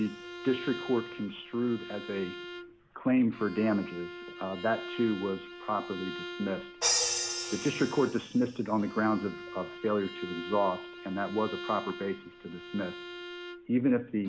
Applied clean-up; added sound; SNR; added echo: none; Bowed string instrument + Crash cymbal; 7 dB; none.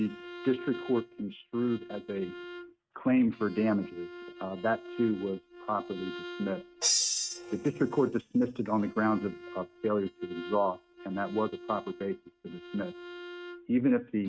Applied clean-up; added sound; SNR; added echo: neural mask model RNNoise.